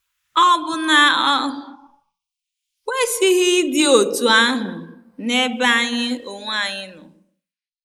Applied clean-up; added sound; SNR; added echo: neural mask model Resemble Enhance denoiser.